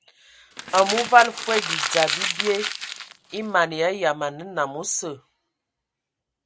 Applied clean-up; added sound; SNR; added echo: none; Crumpling, crinkling; 4 dB; none.